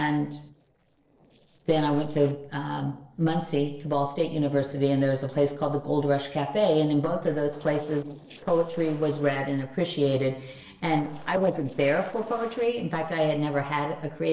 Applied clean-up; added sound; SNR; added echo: neural separator model SepFormer DNS4.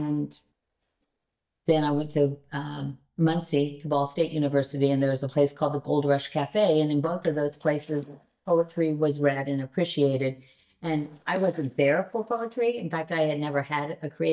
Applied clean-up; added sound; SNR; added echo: neural mask model DeepFilterNet 3.